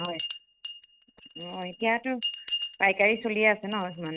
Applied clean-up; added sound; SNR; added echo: neural mask model RNNoise.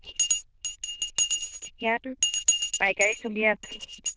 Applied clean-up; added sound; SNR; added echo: neural diffusion model UNIVERSE++.